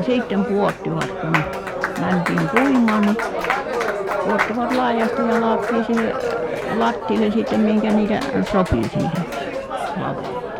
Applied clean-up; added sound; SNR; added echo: none; Applause; 3 dB; none.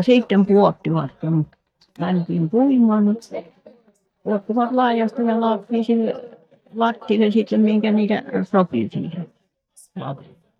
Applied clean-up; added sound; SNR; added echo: neural mask model DeepFilterNet 3.